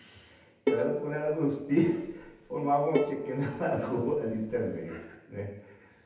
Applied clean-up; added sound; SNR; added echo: none; Bowed string instrument; 6 dB; reverberation time 0.9 s.